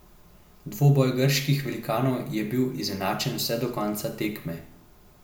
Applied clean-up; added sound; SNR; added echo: none; none; none; reverberation time 0.6 s.